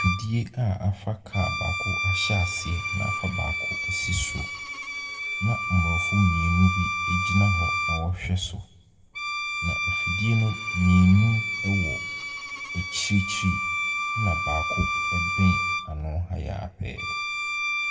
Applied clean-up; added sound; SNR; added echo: none; Bowed string instrument; 3 dB; reverberation time 0.7 s.